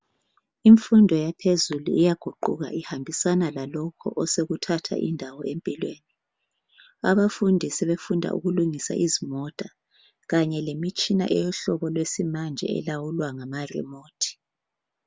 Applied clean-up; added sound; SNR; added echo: none; none; none; none.